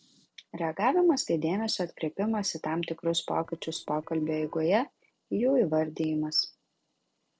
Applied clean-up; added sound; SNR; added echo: neural separator model SepFormer DNS4.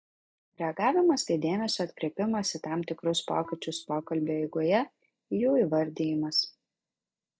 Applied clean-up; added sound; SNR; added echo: neural mask model DeepFilterNet 3.